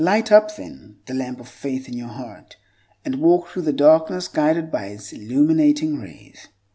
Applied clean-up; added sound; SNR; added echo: none; none; none; none.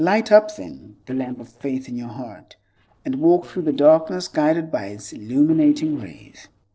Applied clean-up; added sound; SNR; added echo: neural separator model SepFormer DNS4.